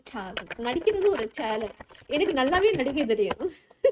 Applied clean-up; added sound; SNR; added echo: neural mask model RNNoise.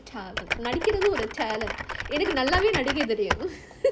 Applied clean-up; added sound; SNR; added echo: none; Typing; 5 dB; none.